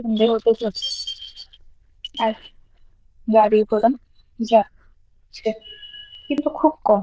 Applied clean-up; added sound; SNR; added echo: neural diffusion model UNIVERSE++.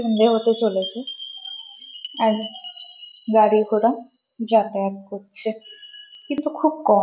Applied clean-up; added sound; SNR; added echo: none; Chime; 14 dB; none.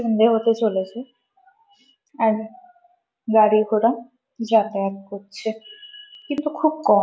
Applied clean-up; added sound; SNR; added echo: none; none; none; none.